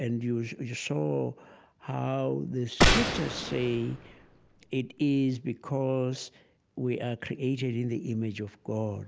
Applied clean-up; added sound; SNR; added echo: none; Gunshot, gunfire; -2 dB; none.